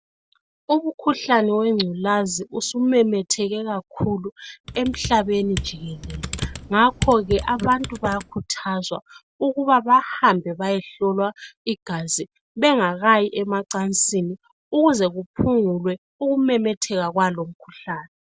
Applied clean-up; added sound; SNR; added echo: none; Computer keyboard; 10 dB; none.